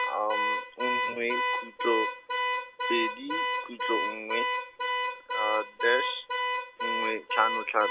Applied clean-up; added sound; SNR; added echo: none; Alarm / Car; -2 dB; none.